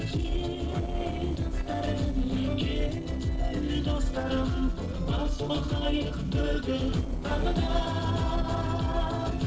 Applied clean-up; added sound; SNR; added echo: neural separator model SepFormer DNS4.